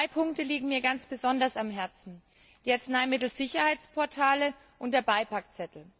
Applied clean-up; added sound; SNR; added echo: none; none; none; none.